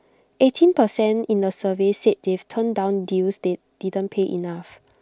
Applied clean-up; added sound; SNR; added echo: none; none; none; none.